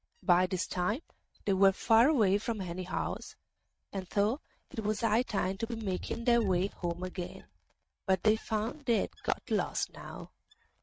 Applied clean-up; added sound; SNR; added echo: neural mask model RNNoise.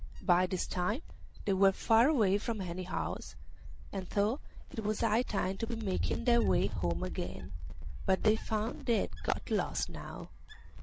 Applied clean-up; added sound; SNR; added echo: none; Wind; 4 dB; none.